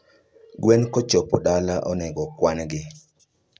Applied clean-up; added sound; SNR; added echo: none; none; none; none.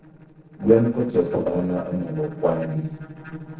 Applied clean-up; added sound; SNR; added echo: neural separator model SepFormer DNS4.